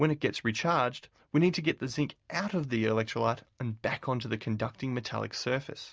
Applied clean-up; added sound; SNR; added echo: none; none; none; none.